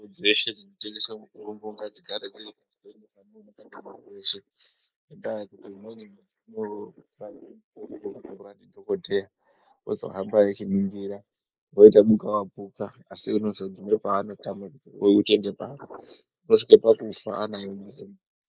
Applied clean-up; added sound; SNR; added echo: neural mask model Resemble Enhance denoiser.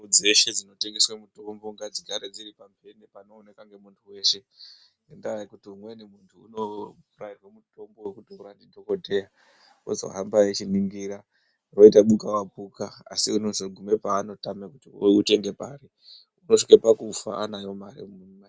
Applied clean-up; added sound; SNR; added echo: none; none; none; none.